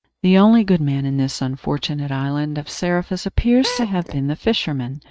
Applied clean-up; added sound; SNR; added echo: neural mask model RNNoise.